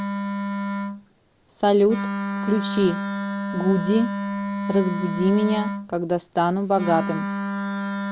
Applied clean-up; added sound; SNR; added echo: none; Wind instrument, woodwind instrument; 4 dB; none.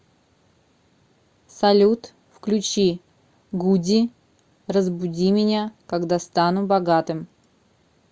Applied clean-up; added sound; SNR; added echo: none; none; none; none.